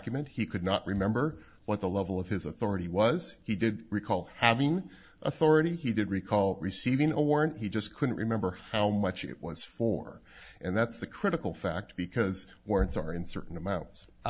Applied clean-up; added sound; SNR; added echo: none; none; none; none.